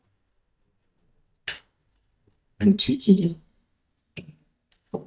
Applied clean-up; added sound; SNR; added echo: neural mask model DeepFilterNet 3.